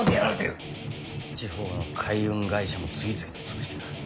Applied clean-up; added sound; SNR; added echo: none; Guitar; 8 dB; none.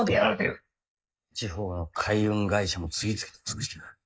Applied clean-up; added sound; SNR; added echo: neural mask model Resemble Enhance denoiser.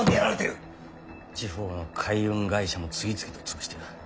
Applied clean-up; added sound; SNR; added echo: none; none; none; none.